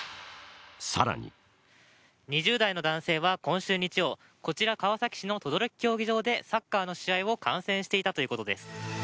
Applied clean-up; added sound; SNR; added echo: none; none; none; none.